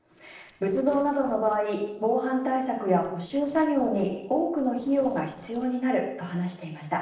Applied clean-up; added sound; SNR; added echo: neural separator model SepFormer DNS4.